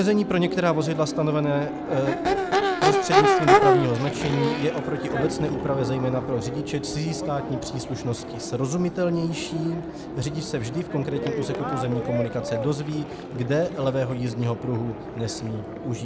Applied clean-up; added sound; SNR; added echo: none; Crowd / Race car, auto racing / Accelerating, revving, vroom; 0 dB; none.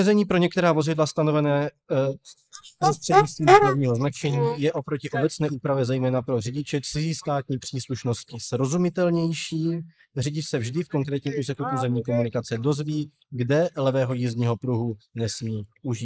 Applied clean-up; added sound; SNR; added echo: neural mask model Resemble Enhance denoiser.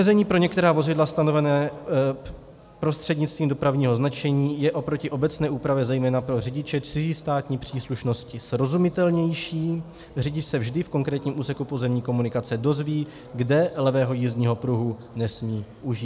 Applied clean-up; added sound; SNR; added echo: none; none; none; none.